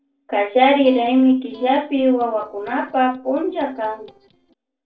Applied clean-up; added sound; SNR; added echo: neural separator model SepFormer DNS4.